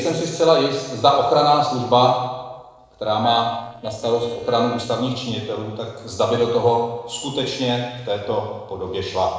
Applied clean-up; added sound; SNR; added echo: neural separator model SepFormer DNS4.